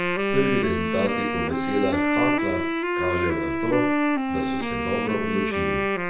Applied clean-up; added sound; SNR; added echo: none; Wind instrument, woodwind instrument; -3 dB; reverberation time 0.3 s.